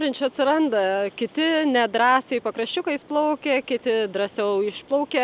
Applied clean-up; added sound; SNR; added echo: none; none; none; none.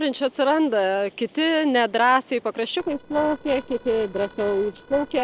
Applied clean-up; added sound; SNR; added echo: neural separator model SepFormer DNS4.